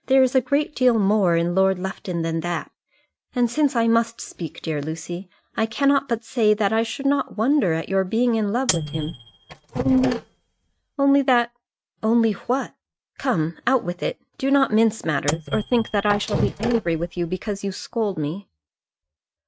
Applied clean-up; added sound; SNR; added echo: neural mask model RNNoise.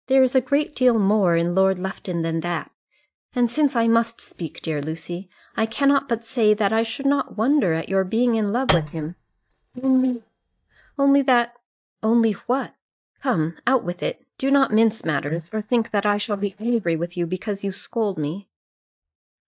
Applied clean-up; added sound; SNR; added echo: neural mask model DeepFilterNet 3.